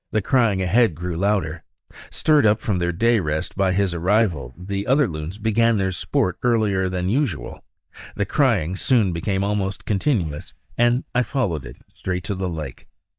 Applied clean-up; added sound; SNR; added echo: neural mask model DeepFilterNet 3.